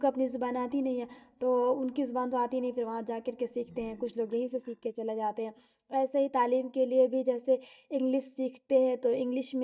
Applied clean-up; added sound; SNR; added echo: neural mask model DeepFilterNet 3.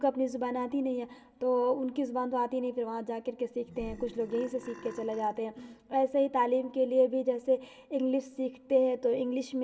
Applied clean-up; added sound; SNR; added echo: none; Burping, eructation; 16 dB; reverberation time 0.8 s.